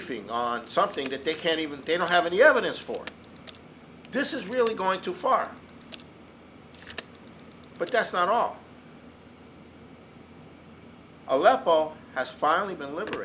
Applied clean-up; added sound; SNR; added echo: none; Telephone; 20 dB; none.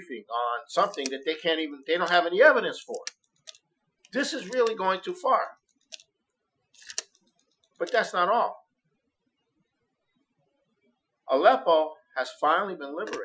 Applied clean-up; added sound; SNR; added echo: classical method Wiener filter.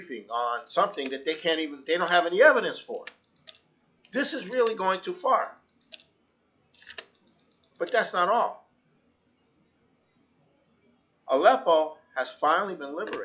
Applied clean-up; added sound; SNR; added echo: classical method log-MMSE.